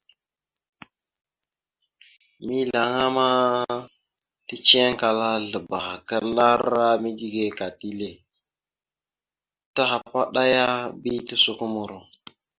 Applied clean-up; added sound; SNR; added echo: none; none; none; none.